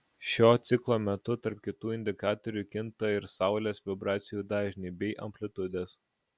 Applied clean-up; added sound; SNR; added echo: none; none; none; none.